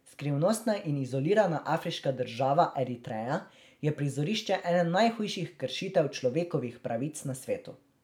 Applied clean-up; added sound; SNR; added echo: none; none; none; none.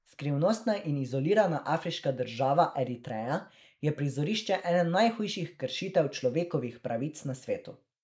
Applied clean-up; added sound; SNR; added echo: neural mask model Resemble Enhance denoiser.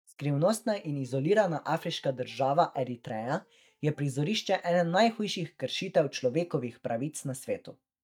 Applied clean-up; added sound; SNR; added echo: neural mask model DeepFilterNet 3.